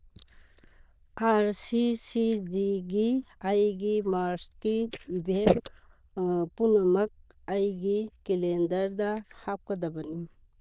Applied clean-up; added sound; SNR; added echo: neural diffusion model UNIVERSE++.